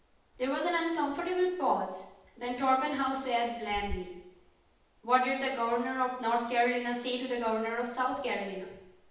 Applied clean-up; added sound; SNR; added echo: none; Bird; 19 dB; reverberation time 0.9 s.